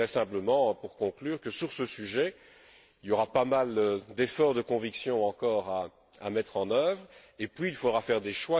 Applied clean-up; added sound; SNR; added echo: none; none; none; none.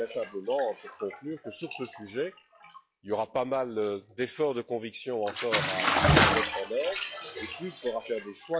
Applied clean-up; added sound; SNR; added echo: classical method log-MMSE.